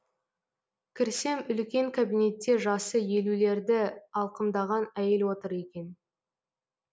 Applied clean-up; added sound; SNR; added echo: none; none; none; none.